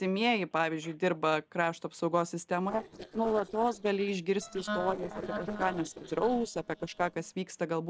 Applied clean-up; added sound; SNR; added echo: neural separator model SepFormer DNS4.